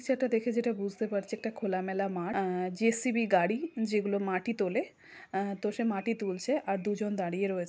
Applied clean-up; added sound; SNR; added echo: none; none; none; none.